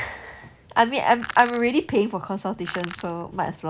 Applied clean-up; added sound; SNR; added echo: none; Crushing; 13 dB; none.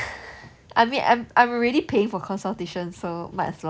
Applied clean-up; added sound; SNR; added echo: none; none; none; none.